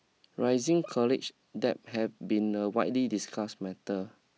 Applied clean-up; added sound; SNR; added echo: none; none; none; none.